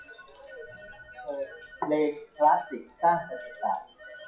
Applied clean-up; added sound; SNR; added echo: classical method WPE with log-MMSE.